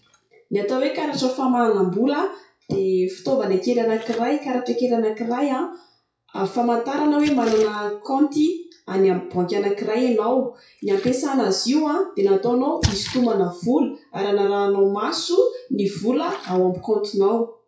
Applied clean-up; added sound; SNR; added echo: classical method WPE with log-MMSE.